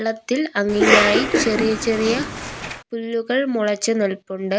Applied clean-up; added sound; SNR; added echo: none; Cough; -1 dB; none.